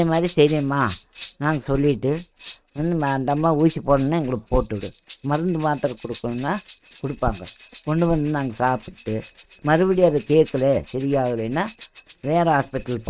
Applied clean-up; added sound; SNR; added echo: neural mask model RNNoise.